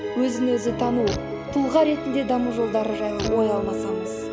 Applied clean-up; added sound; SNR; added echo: none; Fart; 16 dB; none.